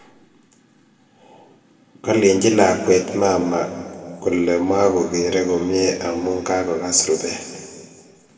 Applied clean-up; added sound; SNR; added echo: none; none; none; reverberation time 2.1 s.